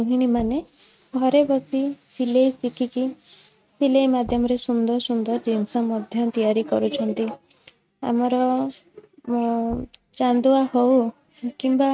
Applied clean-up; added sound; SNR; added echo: neural mask model RNNoise.